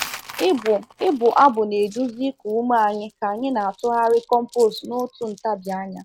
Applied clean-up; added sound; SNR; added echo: neural mask model RNNoise.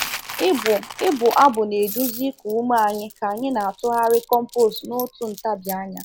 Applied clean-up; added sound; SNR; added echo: none; Coin (dropping); 13 dB; none.